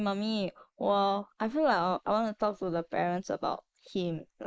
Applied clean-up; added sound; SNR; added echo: neural mask model Resemble Enhance denoiser.